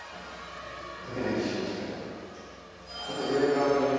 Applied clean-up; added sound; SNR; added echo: none; none; none; reverberation time 2.2 s.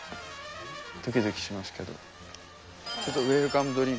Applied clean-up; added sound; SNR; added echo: none; none; none; none.